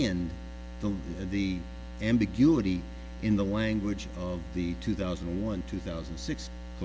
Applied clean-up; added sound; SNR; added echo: none; none; none; none.